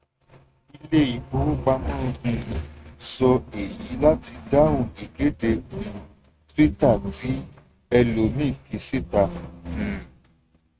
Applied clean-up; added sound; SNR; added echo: neural mask model RNNoise.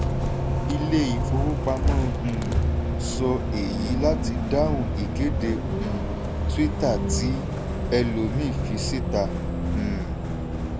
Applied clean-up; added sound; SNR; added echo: none; Bus; -3 dB; none.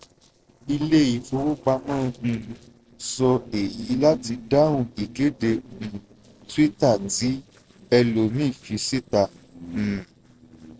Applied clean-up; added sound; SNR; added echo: neural separator model SepFormer DNS4.